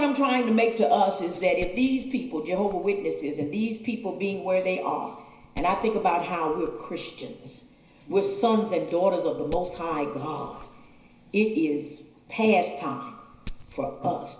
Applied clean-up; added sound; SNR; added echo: none; Glass; 19 dB; reverberation time 0.9 s.